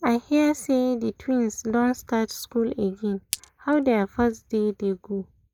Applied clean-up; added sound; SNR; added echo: neural mask model Resemble Enhance denoiser.